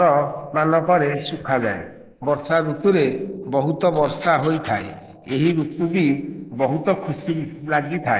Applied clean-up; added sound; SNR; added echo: neural mask model Resemble Enhance denoiser.